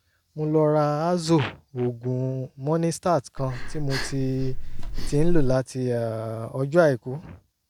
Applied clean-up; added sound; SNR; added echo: none; Breathing; -1 dB; none.